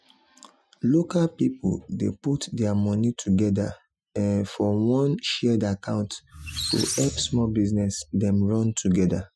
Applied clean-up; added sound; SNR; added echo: classical method Wiener filter.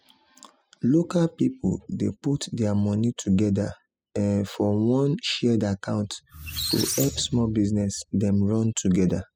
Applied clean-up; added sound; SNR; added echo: classical method spectral subtraction.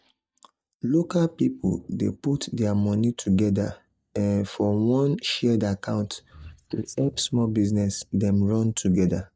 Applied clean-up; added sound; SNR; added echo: neural mask model DeepFilterNet 3.